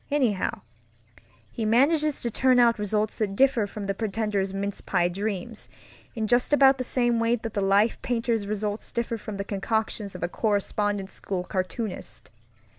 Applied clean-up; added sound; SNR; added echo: none; none; none; none.